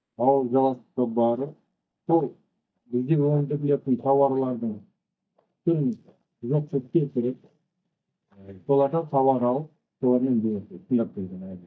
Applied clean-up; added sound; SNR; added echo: neural mask model DeepFilterNet 3.